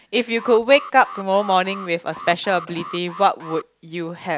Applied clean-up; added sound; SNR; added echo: none; Alarm; 16 dB; none.